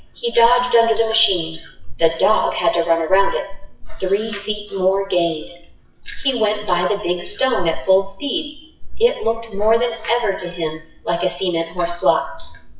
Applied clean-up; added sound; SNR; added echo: classical method WPE with log-MMSE.